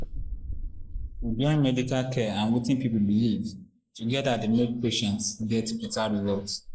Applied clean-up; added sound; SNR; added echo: neural mask model Resemble Enhance denoiser.